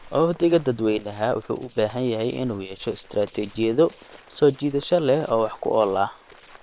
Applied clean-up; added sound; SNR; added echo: neural separator model SepFormer WHAM!.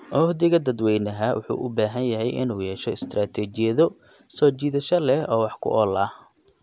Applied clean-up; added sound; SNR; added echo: none; none; none; none.